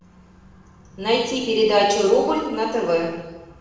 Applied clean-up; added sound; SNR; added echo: none; none; none; reverberation time 1.1 s.